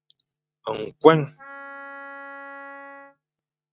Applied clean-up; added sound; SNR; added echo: neural mask model RNNoise.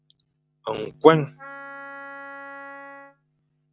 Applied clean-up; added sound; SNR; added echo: none; Wind instrument, woodwind instrument; 14 dB; none.